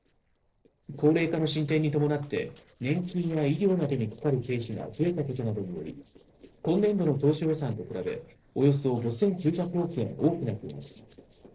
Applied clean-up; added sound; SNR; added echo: neural separator model SepFormer DNS4.